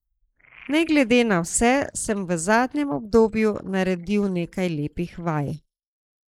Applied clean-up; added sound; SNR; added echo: neural mask model Resemble Enhance denoiser.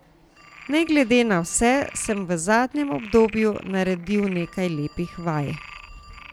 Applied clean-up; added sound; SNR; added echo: none; Frog + Telephone; 19 dB; none.